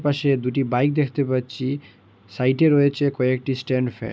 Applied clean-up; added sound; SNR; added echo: none; none; none; none.